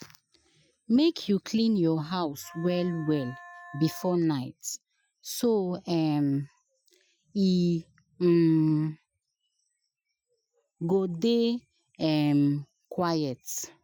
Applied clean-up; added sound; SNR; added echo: classical method Wiener filter.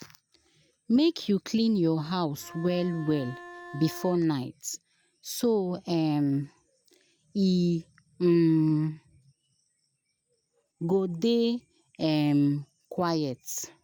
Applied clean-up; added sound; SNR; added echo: none; Bowed string instrument; 17 dB; none.